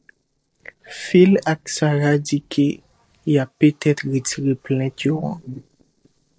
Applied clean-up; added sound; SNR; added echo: neural separator model SepFormer DNS4.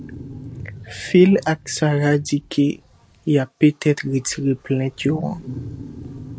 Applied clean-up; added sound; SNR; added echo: none; Wild animals; 16 dB; none.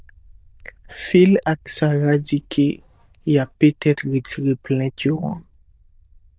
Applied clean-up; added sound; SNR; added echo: neural diffusion model UNIVERSE++.